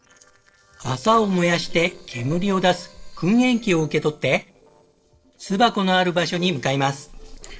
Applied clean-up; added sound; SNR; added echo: neural separator model SepFormer DNS4.